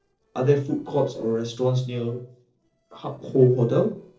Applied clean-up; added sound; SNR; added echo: neural separator model SepFormer DNS4.